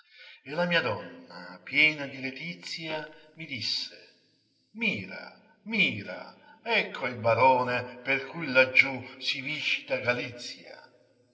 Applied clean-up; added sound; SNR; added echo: neural separator model SepFormer DNS4.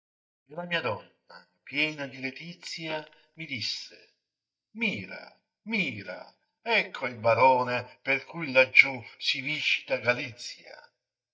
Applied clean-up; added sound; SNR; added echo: neural mask model DeepFilterNet 3.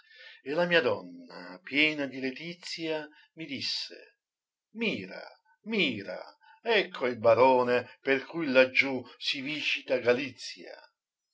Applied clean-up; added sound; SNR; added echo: none; none; none; none.